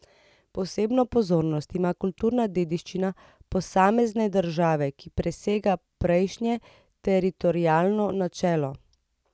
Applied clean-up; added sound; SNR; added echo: none; none; none; none.